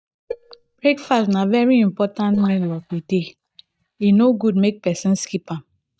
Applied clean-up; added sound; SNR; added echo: neural mask model DeepFilterNet 3.